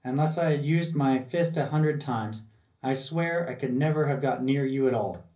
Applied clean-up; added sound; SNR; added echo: none; none; none; reverberation time 0.5 s.